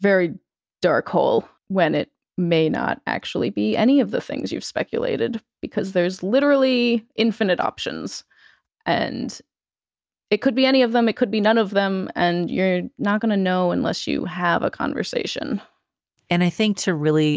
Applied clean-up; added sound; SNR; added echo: none; none; none; none.